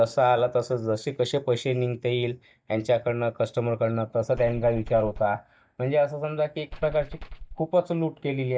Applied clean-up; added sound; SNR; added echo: neural mask model DeepFilterNet 3.